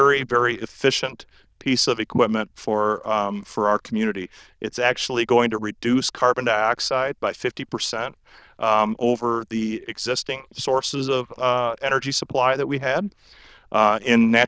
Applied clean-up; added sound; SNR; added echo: neural diffusion model UNIVERSE++.